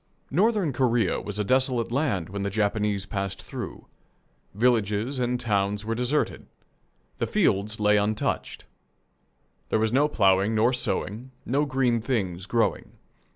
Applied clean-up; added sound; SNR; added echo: none; none; none; none.